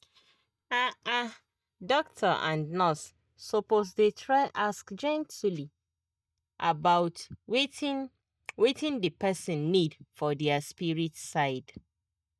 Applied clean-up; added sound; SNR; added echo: neural mask model DeepFilterNet 3.